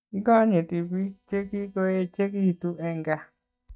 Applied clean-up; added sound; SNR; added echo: neural mask model DeepFilterNet 3.